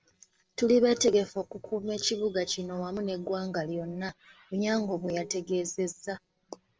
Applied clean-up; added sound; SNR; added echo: neural separator model SepFormer DNS4.